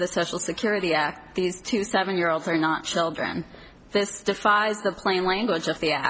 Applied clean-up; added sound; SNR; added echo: none; none; none; none.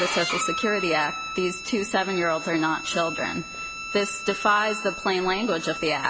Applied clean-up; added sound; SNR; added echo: none; Bowed string instrument; 7 dB; none.